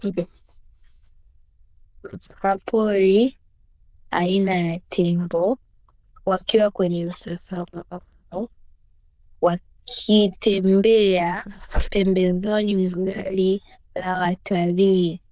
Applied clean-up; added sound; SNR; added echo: neural diffusion model UNIVERSE++.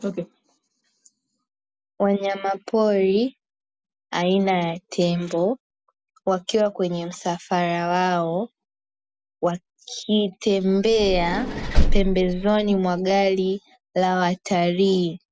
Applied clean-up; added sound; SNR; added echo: none; Vehicle; -1 dB; none.